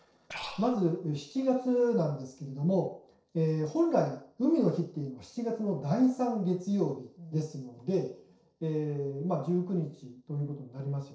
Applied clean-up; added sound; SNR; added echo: neural separator model SepFormer DNS4.